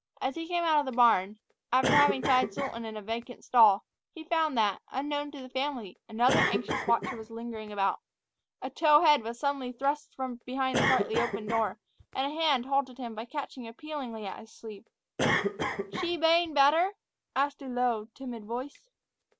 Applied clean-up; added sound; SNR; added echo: none; Cough; 7 dB; none.